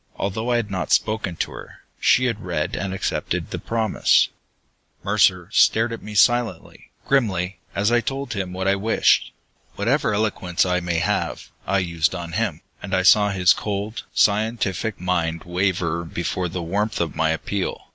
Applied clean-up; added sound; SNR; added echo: none; none; none; none.